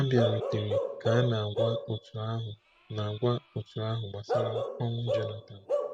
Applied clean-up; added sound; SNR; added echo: none; Bark / Livestock, farm animals, working animals; 2 dB; none.